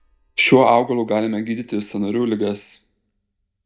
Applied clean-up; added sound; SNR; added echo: neural mask model DeepFilterNet 3.